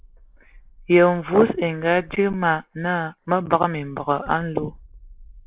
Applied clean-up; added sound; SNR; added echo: neural mask model Resemble Enhance denoiser.